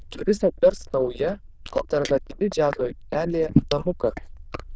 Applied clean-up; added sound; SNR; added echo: neural diffusion model UNIVERSE++.